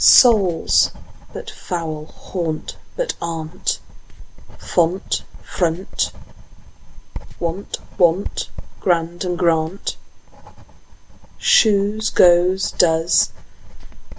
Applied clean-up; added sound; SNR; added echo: none; Writing; 9 dB; none.